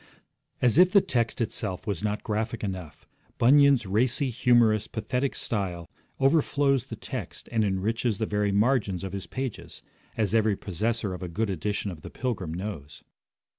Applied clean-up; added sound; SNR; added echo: none; none; none; none.